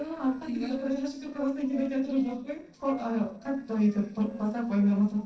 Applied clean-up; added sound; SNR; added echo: neural separator model SepFormer DNS4.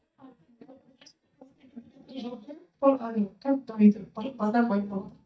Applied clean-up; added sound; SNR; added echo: neural mask model DeepFilterNet 3.